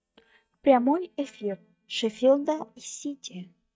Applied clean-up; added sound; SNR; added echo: neural mask model DeepFilterNet 3.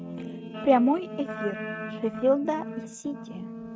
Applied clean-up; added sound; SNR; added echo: neural mask model RNNoise.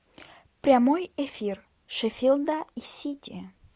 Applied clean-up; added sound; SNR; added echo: none; none; none; none.